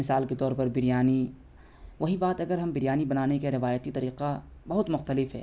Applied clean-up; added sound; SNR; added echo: none; none; none; none.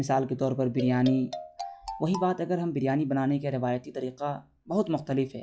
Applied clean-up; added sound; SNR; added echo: classical method log-MMSE.